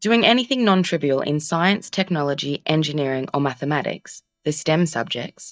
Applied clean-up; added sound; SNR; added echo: neural mask model DeepFilterNet 3.